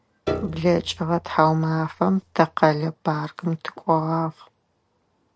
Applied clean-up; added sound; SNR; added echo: none; Piano; 12 dB; none.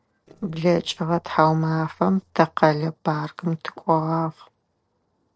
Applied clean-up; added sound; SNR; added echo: neural separator model SepFormer DNS4.